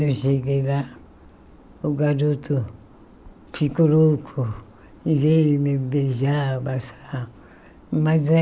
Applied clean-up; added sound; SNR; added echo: none; none; none; none.